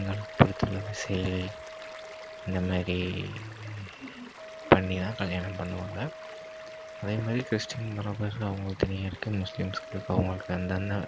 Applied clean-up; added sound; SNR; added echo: none; Stream + Wind instrument, woodwind instrument; 13 dB; none.